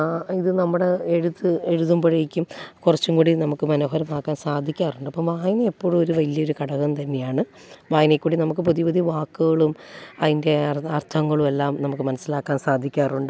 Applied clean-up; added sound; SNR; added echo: none; none; none; none.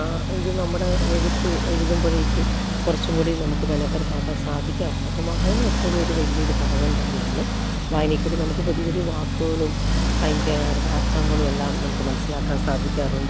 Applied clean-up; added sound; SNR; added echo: none; Accelerating, revving, vroom; -5 dB; none.